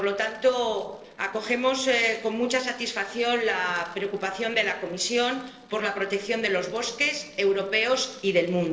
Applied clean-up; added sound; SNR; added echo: neural separator model SepFormer DNS4.